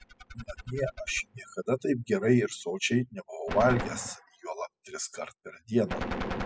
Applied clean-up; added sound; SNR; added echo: classical method spectral subtraction.